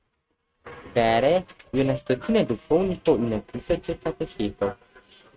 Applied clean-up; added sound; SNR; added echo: neural mask model RNNoise.